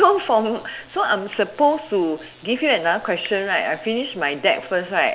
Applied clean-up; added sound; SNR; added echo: none; none; none; none.